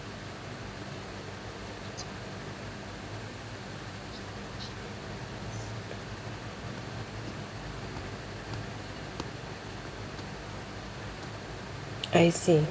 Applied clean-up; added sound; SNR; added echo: none; none; none; none.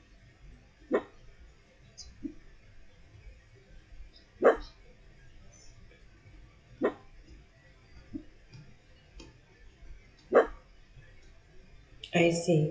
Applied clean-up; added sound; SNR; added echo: classical method WPE with log-MMSE.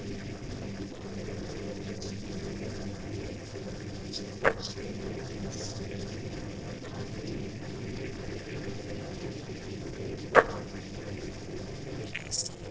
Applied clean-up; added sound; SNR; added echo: neural separator model SepFormer DNS4.